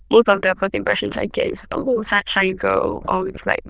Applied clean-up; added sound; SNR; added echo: neural diffusion model UNIVERSE++.